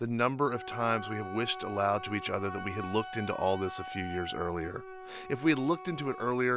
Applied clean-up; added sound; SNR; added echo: none; Wind instrument, woodwind instrument; 11 dB; none.